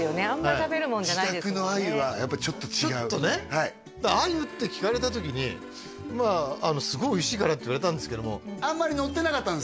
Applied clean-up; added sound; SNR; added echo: none; Keyboard (musical) + Harmonica; 20 dB; none.